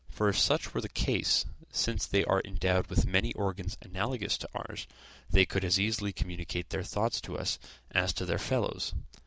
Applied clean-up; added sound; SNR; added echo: none; none; none; none.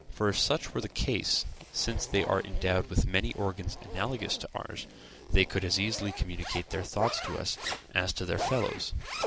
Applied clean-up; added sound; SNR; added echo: none; Zipper (clothing); 11 dB; none.